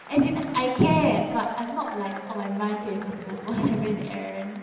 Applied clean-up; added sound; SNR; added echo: none; Applause / Crowd / Cheering; 16 dB; reverberation time 1.2 s.